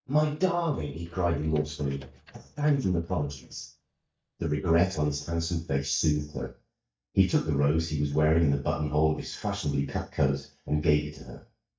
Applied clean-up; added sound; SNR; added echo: neural mask model DeepFilterNet 3.